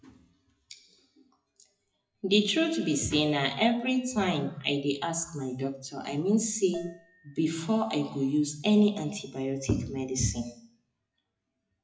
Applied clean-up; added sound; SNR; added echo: classical method WPE with log-MMSE.